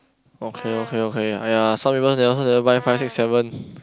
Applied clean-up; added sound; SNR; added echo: none; Brass instrument; 19 dB; none.